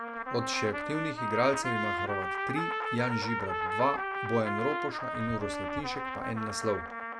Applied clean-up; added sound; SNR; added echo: none; Trumpet; 1 dB; none.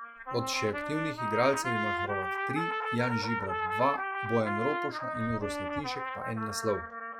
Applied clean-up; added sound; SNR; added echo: classical method log-MMSE.